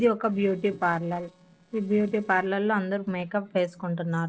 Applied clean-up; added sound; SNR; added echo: neural separator model SepFormer DNS4.